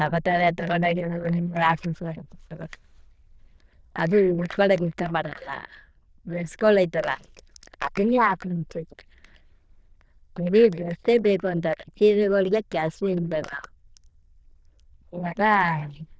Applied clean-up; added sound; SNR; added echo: neural diffusion model UNIVERSE++.